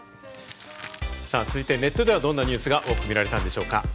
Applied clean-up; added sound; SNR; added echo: none; Crumpling, crinkling; 20 dB; none.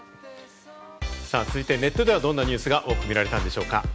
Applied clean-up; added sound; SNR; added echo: none; none; none; none.